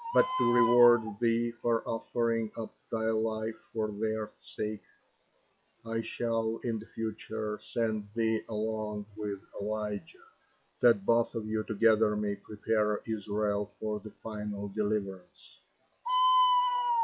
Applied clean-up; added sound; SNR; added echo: classical method log-MMSE.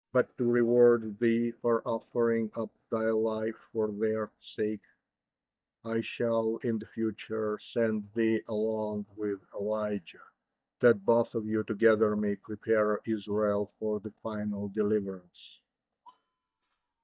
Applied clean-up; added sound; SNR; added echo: neural mask model DeepFilterNet 3.